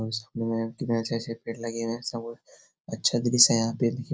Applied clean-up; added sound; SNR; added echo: none; none; none; none.